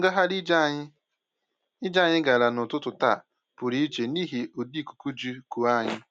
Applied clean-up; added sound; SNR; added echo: none; none; none; none.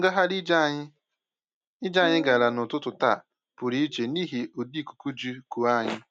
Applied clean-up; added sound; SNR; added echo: neural mask model RNNoise.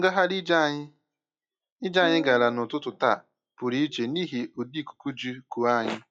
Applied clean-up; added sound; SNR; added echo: classical method log-MMSE.